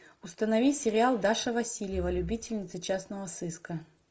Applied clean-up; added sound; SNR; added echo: none; Breathing; 15 dB; none.